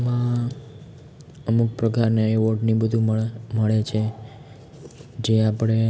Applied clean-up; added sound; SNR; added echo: none; none; none; none.